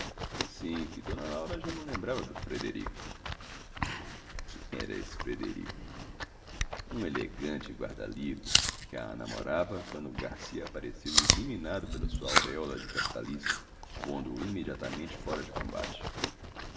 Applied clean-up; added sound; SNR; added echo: none; Chewing, mastication; -3 dB; reverberation time 1.4 s.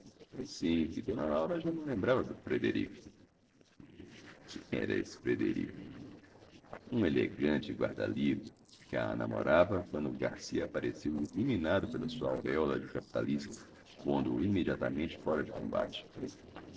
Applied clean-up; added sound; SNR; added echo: neural separator model SepFormer DNS4.